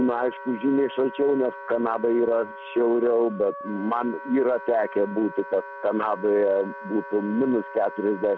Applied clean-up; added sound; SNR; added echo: none; Wind instrument, woodwind instrument; 14 dB; none.